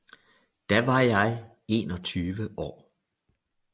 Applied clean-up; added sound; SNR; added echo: none; none; none; none.